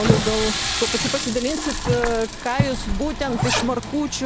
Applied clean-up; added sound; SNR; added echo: none; Zipper (clothing) + Toilet flush / Water; 1 dB; none.